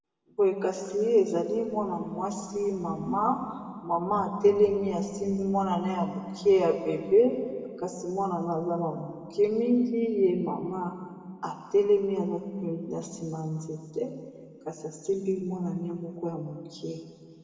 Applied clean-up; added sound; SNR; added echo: none; none; none; reverberation time 2.0 s.